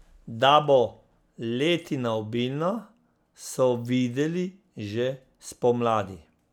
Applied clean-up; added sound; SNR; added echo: none; none; none; none.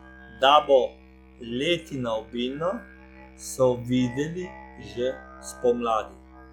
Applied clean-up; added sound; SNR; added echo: classical method log-MMSE.